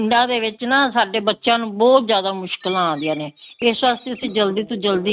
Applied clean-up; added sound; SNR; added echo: neural mask model RNNoise.